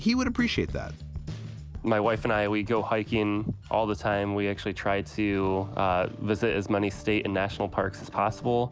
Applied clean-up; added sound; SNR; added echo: none; none; none; none.